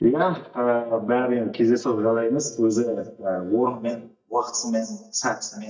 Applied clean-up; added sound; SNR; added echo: neural mask model DeepFilterNet 3.